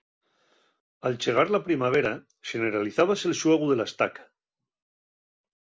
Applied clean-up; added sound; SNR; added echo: none; none; none; none.